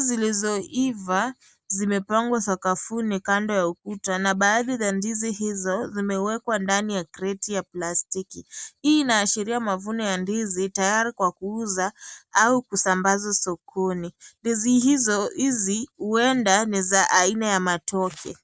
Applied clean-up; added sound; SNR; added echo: none; none; none; none.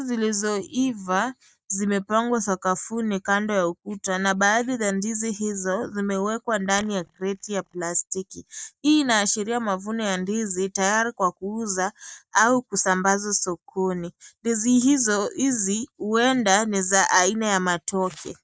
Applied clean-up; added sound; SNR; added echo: neural mask model DeepFilterNet 3.